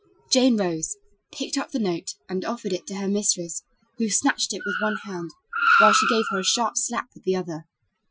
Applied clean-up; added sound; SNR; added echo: classical method Wiener filter.